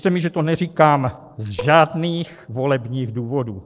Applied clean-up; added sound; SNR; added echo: neural separator model SepFormer DNS4.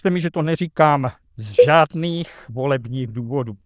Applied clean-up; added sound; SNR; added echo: neural diffusion model UNIVERSE++.